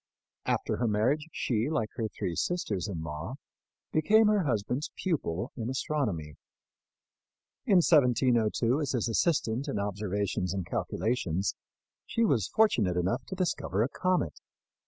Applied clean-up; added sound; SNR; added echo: none; none; none; none.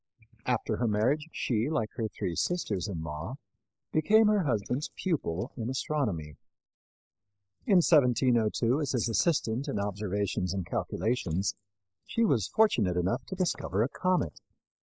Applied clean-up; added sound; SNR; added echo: neural mask model Resemble Enhance denoiser.